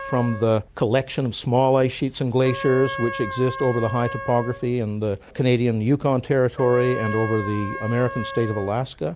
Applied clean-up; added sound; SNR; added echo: none; Trumpet; 13 dB; none.